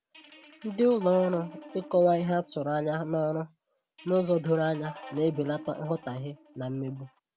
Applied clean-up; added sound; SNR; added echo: none; Guitar; 19 dB; none.